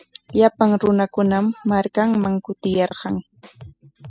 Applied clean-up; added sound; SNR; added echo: classical method spectral subtraction.